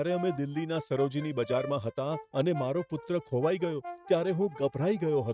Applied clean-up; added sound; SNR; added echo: neural mask model RNNoise.